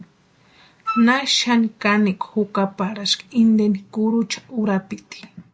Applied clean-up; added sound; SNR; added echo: none; Wind instrument, woodwind instrument; 9 dB; none.